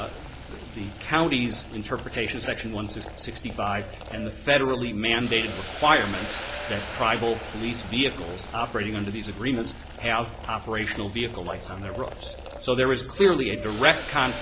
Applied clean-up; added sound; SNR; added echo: none; Boiling + Bird; 11 dB; none.